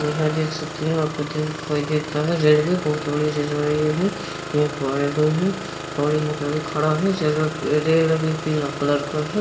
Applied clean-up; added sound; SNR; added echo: none; Engine starting; 9 dB; reverberation time 1.8 s.